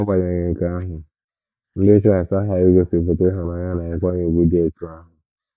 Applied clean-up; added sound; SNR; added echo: neural mask model DeepFilterNet 3.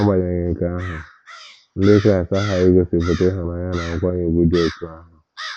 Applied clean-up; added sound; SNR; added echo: neural mask model Resemble Enhance denoiser.